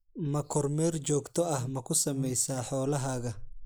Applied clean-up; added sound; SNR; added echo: neural mask model Resemble Enhance denoiser.